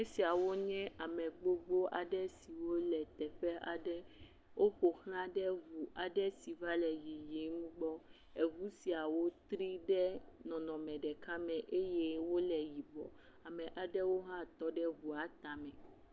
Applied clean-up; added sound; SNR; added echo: none; none; none; none.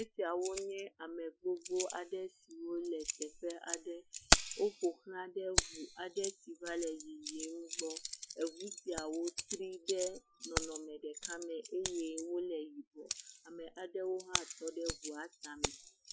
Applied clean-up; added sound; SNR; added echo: classical method Wiener filter.